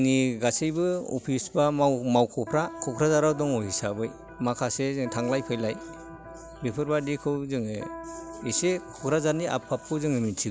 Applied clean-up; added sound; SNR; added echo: none; Electric guitar; 15 dB; none.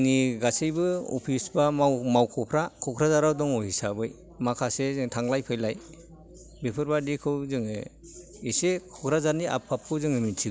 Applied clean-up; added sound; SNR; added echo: none; none; none; none.